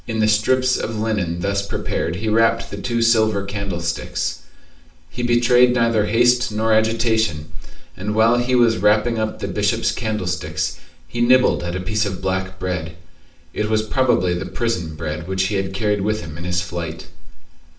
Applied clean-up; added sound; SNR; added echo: none; none; none; reverberation time 0.4 s.